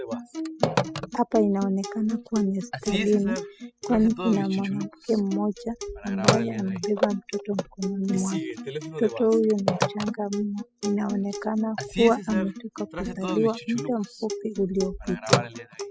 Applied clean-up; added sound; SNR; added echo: classical method spectral subtraction.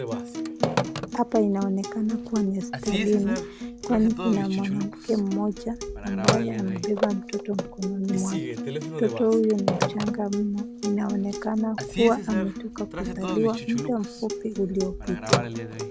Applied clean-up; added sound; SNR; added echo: none; Acoustic guitar + Telephone; 4 dB; none.